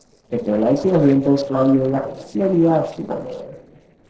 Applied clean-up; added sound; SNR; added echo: neural separator model SepFormer DNS4.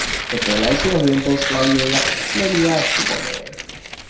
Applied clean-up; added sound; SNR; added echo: none; Tearing; 2 dB; reverberation time 0.6 s.